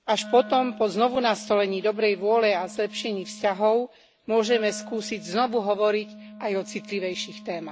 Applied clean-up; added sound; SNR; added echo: none; Wind instrument, woodwind instrument; 17 dB; none.